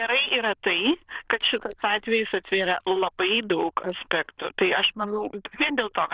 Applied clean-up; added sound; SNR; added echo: neural diffusion model UNIVERSE++.